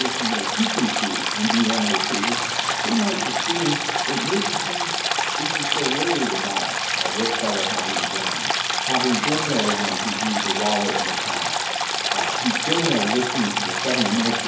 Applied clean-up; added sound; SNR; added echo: none; Stream; -3 dB; reverberation time 2.4 s.